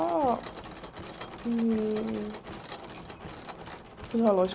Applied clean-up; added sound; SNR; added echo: none; Mechanisms; 12 dB; none.